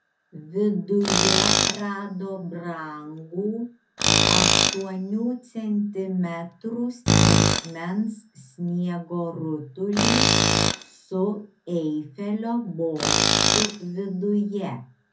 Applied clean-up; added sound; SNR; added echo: none; Tools; -3 dB; reverberation time 0.3 s.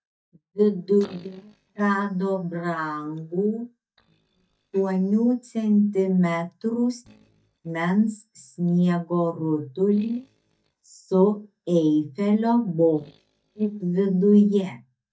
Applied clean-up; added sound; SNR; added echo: neural mask model DeepFilterNet 3.